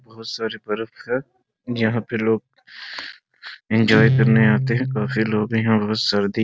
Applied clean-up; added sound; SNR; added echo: none; Guitar; 5 dB; none.